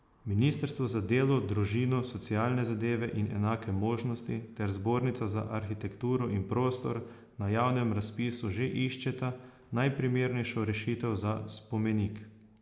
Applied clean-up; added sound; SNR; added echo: none; none; none; none.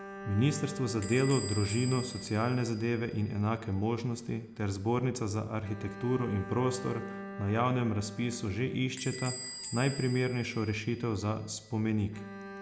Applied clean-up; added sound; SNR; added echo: none; Squeak / Bell + Bowed string instrument; 12 dB; none.